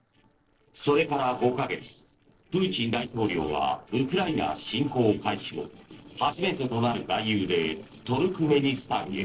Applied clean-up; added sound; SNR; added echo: neural separator model SepFormer DNS4.